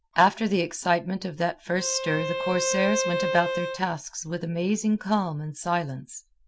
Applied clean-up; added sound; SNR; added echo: none; Bowed string instrument; 4 dB; none.